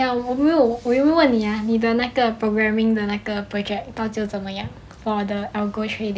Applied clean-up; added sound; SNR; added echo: none; none; none; none.